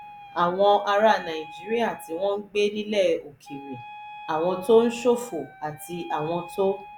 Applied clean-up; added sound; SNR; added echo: none; Wind instrument, woodwind instrument; 18 dB; none.